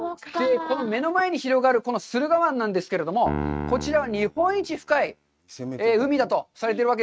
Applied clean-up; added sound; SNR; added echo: neural mask model RNNoise.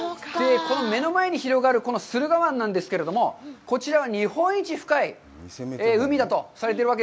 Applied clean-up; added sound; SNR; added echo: none; none; none; none.